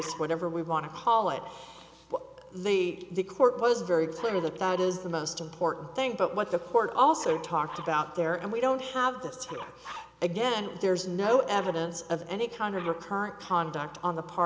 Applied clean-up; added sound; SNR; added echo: none; Dog; 20 dB; none.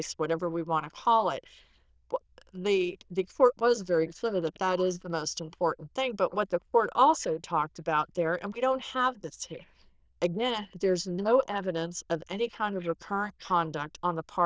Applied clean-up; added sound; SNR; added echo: neural diffusion model UNIVERSE++.